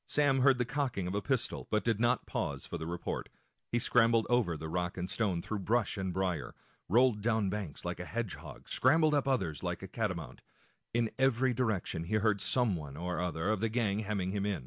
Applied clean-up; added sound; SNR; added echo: none; none; none; none.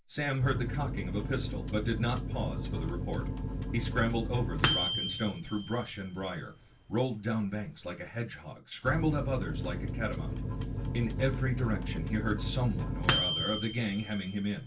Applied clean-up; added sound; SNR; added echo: none; Microwave oven; 1 dB; reverberation time 0.2 s.